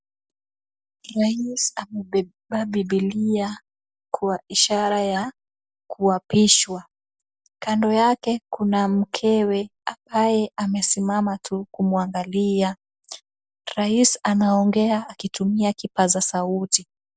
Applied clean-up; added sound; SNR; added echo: none; none; none; none.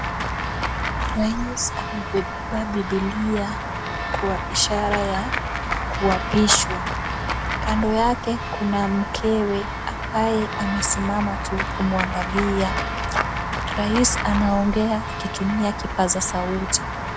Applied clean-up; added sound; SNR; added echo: none; Walk, footsteps / Run / Bell; 2 dB; none.